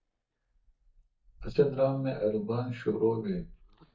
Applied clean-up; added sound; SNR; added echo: neural mask model DeepFilterNet 3.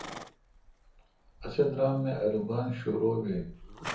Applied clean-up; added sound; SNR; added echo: none; Livestock, farm animals, working animals; 15 dB; reverberation time 0.6 s.